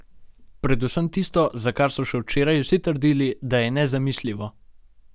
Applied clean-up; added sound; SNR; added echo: none; none; none; none.